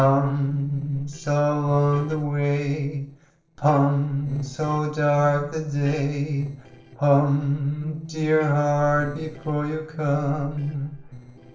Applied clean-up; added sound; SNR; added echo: neural separator model SepFormer DNS4.